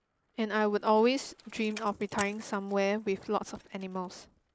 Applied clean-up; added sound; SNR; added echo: neural mask model Resemble Enhance denoiser.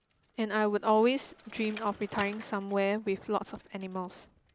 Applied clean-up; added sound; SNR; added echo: none; Bicycle; 19 dB; none.